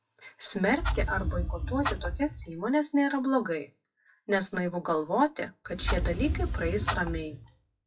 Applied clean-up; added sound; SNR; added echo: classical method WPE with log-MMSE.